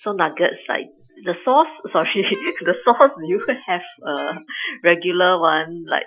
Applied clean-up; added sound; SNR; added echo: classical method Wiener filter.